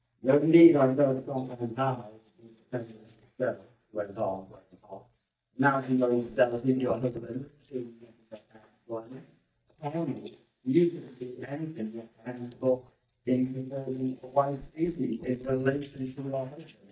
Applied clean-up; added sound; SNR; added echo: neural mask model DeepFilterNet 3.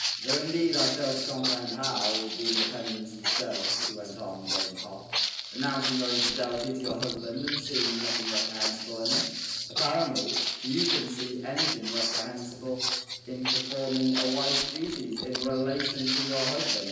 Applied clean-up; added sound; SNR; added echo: none; Walk, footsteps; -1 dB; reverberation time 0.9 s.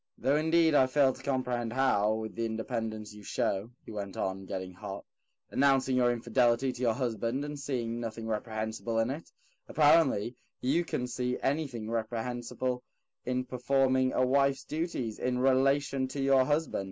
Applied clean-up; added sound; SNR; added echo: none; none; none; none.